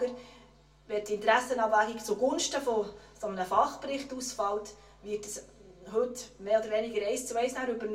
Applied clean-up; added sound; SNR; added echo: none; none; none; reverberation time 0.2 s.